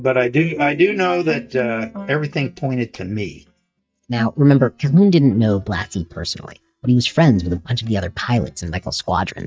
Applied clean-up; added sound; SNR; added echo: neural mask model DeepFilterNet 3.